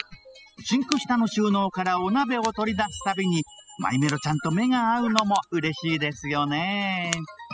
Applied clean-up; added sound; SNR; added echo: classical method spectral subtraction.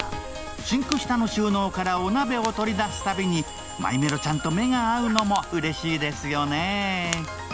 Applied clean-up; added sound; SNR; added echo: none; Fire + Bell; 13 dB; none.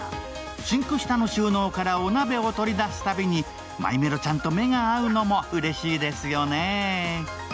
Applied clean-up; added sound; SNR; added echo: none; none; none; none.